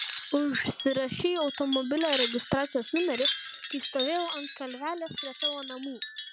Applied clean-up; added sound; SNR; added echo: none; Wind chime; 5 dB; none.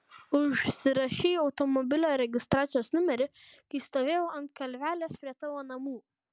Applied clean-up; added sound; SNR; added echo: none; none; none; none.